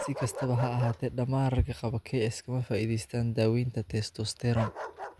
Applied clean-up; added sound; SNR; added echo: none; Bark; 13 dB; none.